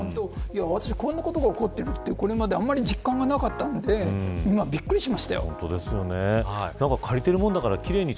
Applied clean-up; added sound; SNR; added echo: none; none; none; none.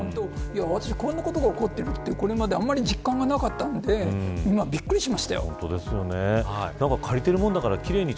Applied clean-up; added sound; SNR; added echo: none; Bowed string instrument; 17 dB; none.